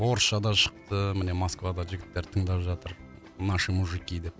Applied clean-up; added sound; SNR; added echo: none; none; none; none.